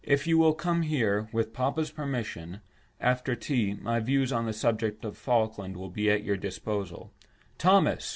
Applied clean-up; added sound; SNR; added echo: none; none; none; none.